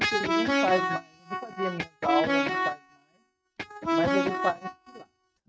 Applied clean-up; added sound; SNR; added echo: neural mask model RNNoise.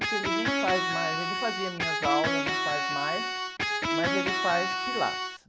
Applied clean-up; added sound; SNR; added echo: none; Electric guitar; -4 dB; none.